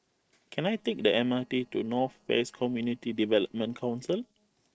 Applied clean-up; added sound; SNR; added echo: neural separator model SepFormer DNS4.